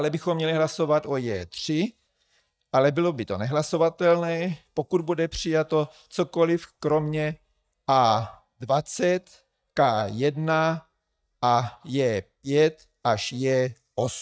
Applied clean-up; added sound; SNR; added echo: neural mask model DeepFilterNet 3.